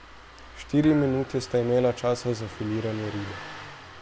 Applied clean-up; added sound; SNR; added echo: none; Engine starting + Thump, thud; 15 dB; none.